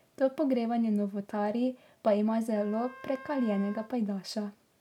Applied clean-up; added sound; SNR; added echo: none; Wind instrument, woodwind instrument; 19 dB; none.